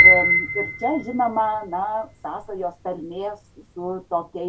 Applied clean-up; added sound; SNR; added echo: none; Piano; -4 dB; none.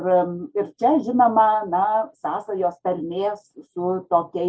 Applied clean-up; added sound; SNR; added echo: none; none; none; none.